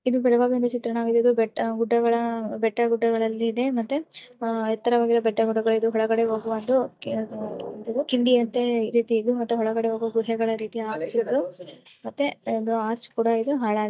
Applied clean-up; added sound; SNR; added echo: neural mask model DeepFilterNet 3.